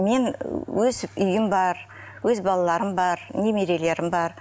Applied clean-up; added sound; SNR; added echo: none; none; none; none.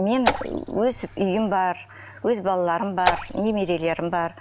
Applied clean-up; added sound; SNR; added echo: none; Raindrop / Splash, splatter; 6 dB; none.